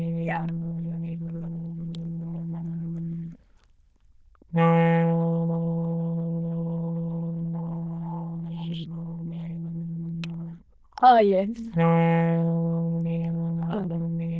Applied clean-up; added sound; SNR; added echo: neural diffusion model UNIVERSE++.